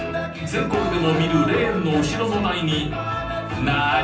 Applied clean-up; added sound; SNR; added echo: none; Gunshot, gunfire; 19 dB; reverberation time 0.6 s.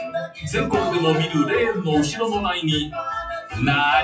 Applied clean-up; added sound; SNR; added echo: classical method WPE with log-MMSE.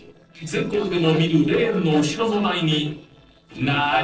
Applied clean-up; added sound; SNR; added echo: neural separator model SepFormer DNS4.